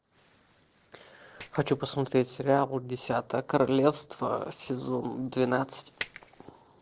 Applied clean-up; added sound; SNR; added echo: neural separator model SepFormer DNS4.